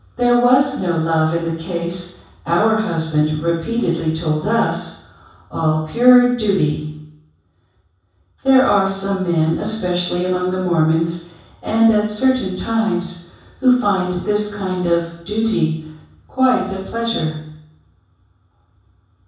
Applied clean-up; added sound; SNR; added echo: none; none; none; reverberation time 0.7 s.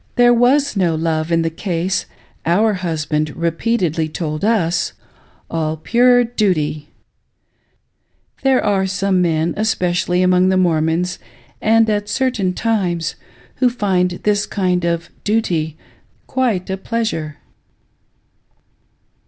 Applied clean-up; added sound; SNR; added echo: none; none; none; none.